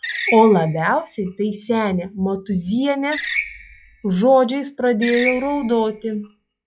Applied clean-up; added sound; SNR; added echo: classical method log-MMSE.